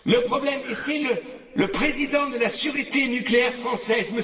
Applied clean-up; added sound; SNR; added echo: none; Breathing; 12 dB; reverberation time 2.0 s.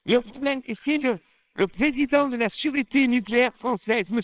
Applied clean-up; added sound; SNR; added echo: neural separator model SepFormer WHAMR!.